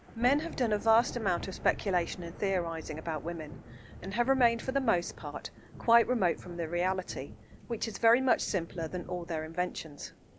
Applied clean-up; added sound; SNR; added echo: none; Thunder / Rain; 15 dB; none.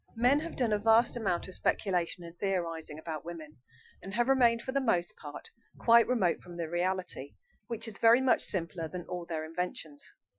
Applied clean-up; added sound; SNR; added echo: classical method Wiener filter.